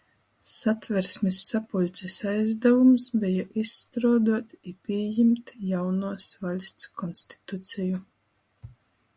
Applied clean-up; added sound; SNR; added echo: none; none; none; none.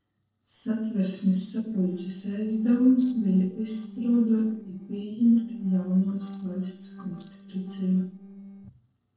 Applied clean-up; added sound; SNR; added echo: neural separator model SepFormer DNS4.